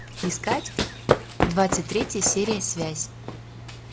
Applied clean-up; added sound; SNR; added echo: none; Run; 1 dB; none.